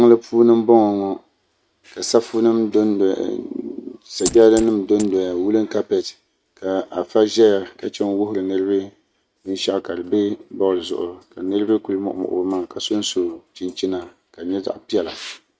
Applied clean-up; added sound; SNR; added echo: neural mask model RNNoise.